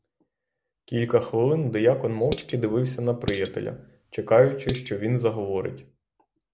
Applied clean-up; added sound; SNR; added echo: none; Dishes, pots, and pans; 10 dB; none.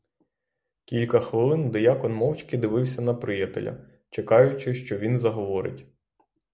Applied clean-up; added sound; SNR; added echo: none; none; none; none.